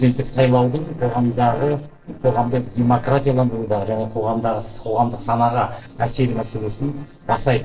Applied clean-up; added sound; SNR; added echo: neural separator model SepFormer DNS4.